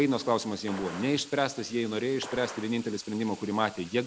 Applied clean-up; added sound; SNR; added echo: none; Sink (filling or washing) / Water tap, faucet + Gunshot, gunfire; 15 dB; none.